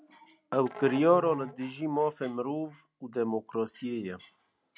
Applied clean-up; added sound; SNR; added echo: none; Musical instrument; 16 dB; none.